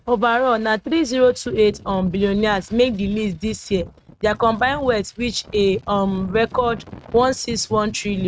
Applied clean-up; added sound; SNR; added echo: neural mask model RNNoise.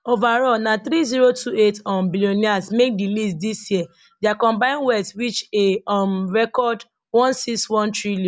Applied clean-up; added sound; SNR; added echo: none; none; none; none.